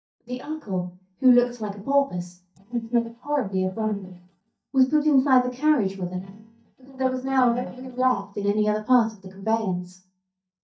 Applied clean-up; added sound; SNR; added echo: neural mask model DeepFilterNet 3.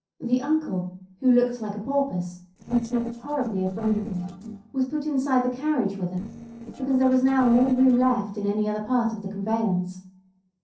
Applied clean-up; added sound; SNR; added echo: neural separator model SepFormer DNS4.